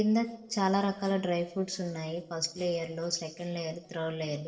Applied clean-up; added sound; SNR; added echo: neural separator model SepFormer DNS4.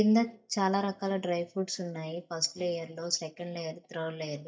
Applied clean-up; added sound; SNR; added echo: neural mask model DeepFilterNet 3.